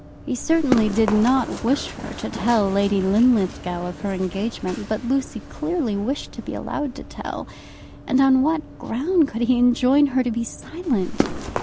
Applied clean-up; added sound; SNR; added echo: none; Run; 10 dB; none.